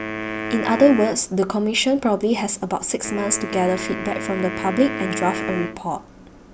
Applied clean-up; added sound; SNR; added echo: none; Wind instrument, woodwind instrument; 9 dB; none.